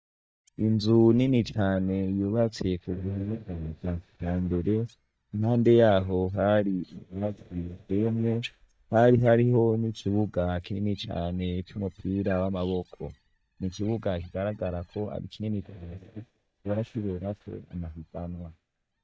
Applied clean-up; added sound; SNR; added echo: neural mask model DeepFilterNet 3.